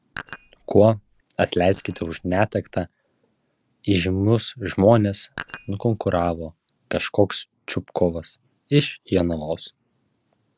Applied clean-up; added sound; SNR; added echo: neural separator model SepFormer DNS4.